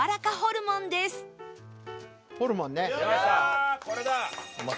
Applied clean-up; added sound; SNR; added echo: none; none; none; none.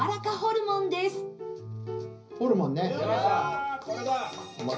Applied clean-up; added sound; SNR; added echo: none; none; none; reverberation time 0.5 s.